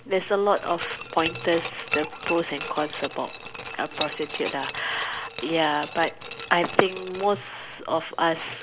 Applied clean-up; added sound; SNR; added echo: none; Glass; 10 dB; none.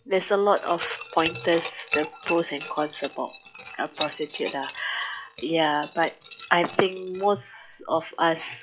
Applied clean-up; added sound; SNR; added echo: classical method log-MMSE.